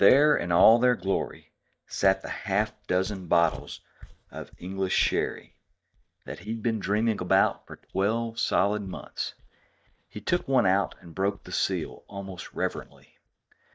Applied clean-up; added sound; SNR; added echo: neural mask model DeepFilterNet 3.